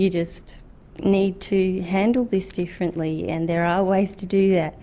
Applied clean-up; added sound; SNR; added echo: none; none; none; none.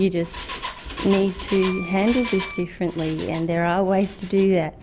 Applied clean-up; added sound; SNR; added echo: none; Engine + Wind instrument, woodwind instrument; 13 dB; none.